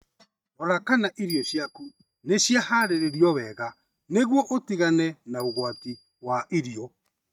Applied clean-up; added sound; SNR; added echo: neural mask model RNNoise.